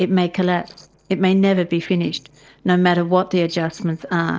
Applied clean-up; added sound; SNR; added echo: neural separator model SepFormer DNS4.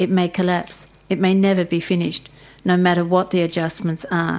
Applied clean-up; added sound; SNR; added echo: none; Chime; 10 dB; none.